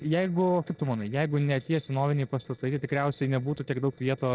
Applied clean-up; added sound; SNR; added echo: neural separator model SepFormer DNS4.